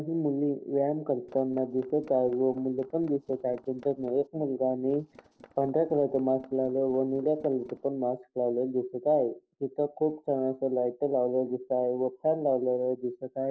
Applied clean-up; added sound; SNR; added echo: neural separator model SepFormer DNS4.